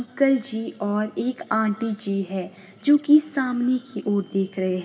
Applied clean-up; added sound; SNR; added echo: none; none; none; reverberation time 2.4 s.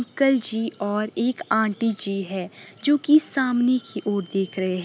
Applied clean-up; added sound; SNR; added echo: none; none; none; none.